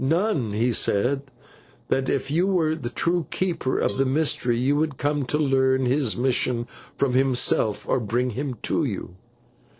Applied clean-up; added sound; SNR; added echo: neural separator model SepFormer DNS4.